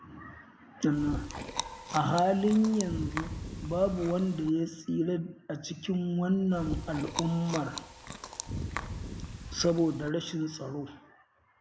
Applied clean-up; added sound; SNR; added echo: none; Chewing, mastication; 8 dB; none.